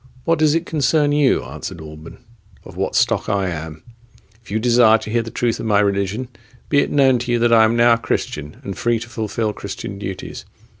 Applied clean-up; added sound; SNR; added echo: none; none; none; none.